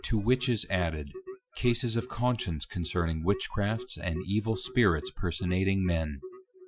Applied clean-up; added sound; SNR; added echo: classical method Wiener filter.